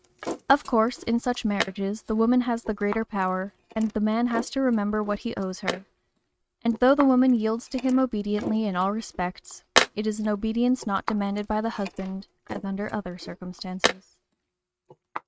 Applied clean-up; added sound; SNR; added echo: neural mask model RNNoise.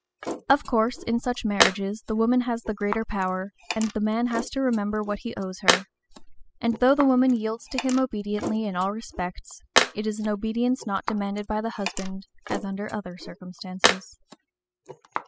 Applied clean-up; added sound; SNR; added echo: classical method spectral subtraction.